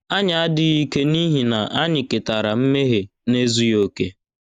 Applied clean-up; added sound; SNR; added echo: neural mask model Resemble Enhance denoiser.